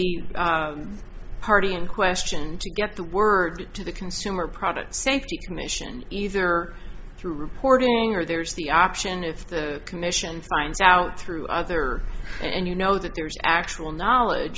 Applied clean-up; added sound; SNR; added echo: none; none; none; none.